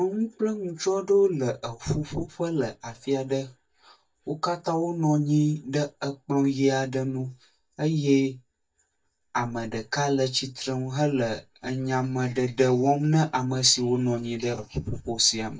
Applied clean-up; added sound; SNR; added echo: neural mask model DeepFilterNet 3.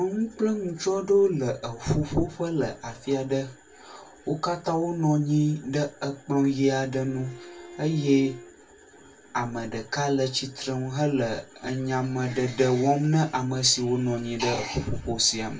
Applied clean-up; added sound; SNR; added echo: none; Bowed string instrument; 20 dB; reverberation time 0.2 s.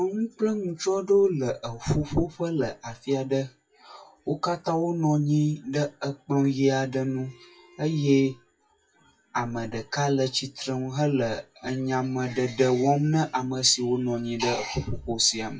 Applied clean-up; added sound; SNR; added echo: classical method WPE with log-MMSE.